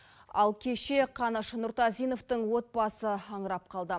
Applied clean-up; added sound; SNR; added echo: none; none; none; none.